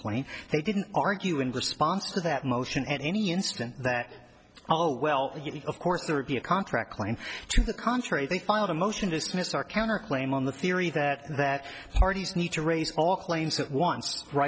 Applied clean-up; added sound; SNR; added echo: none; none; none; none.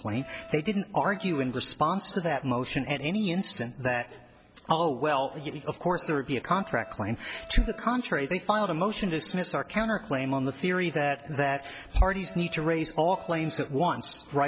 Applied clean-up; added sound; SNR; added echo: none; Alarm; 20 dB; none.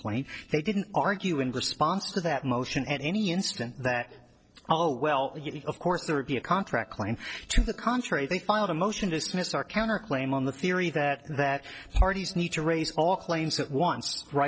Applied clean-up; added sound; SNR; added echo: neural separator model SepFormer DNS4.